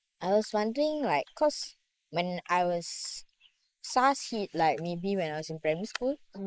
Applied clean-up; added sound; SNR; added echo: neural mask model Resemble Enhance denoiser.